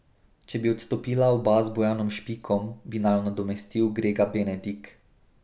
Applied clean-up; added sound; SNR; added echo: none; none; none; none.